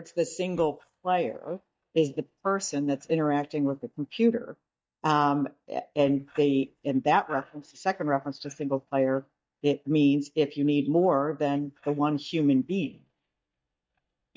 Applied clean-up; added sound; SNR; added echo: neural mask model DeepFilterNet 3.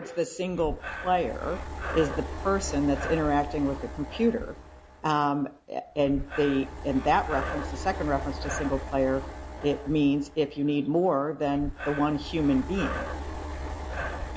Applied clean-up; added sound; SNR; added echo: none; Breathing; 8 dB; none.